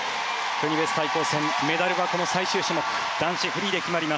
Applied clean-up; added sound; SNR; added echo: none; none; none; none.